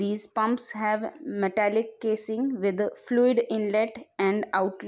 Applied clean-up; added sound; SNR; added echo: none; none; none; none.